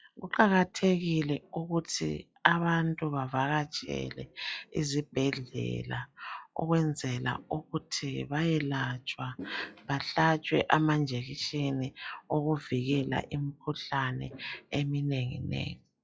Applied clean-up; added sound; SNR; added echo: classical method log-MMSE.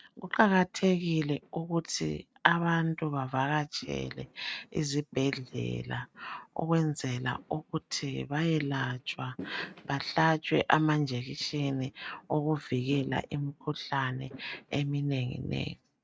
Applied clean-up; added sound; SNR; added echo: neural mask model RNNoise.